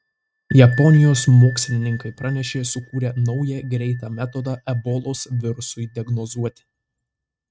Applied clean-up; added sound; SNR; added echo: neural mask model RNNoise.